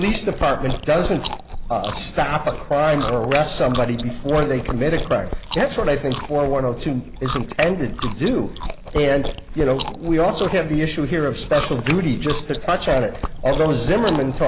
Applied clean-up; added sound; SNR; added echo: none; Chewing, mastication; 7 dB; none.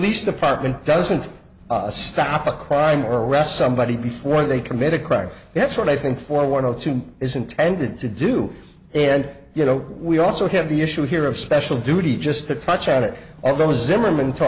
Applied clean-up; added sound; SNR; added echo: none; none; none; none.